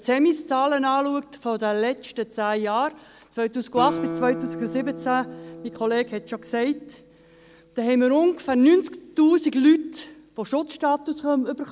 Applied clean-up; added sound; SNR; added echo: none; Guitar; 15 dB; none.